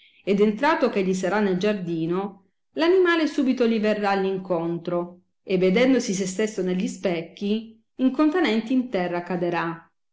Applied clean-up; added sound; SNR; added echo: none; none; none; none.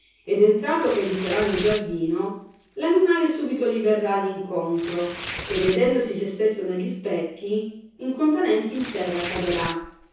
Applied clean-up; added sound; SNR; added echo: none; Tearing; 13 dB; reverberation time 0.6 s.